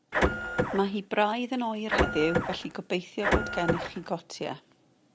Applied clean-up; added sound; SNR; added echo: none; Printer; -2 dB; none.